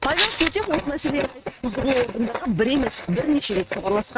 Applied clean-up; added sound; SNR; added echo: neural mask model RNNoise.